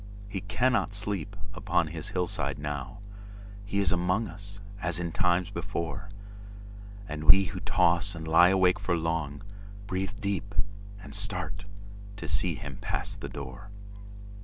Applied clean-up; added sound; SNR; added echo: none; none; none; none.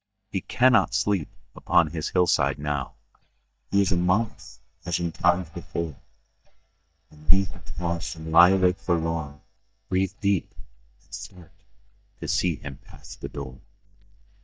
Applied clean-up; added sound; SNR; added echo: neural mask model DeepFilterNet 3.